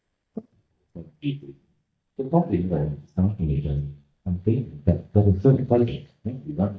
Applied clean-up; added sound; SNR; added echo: neural mask model DeepFilterNet 3.